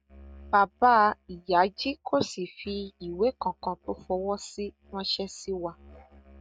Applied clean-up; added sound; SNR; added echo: neural mask model RNNoise.